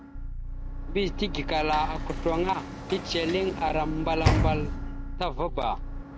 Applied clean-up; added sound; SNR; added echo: none; Idling / Car + Sliding door / Slam; 1 dB; none.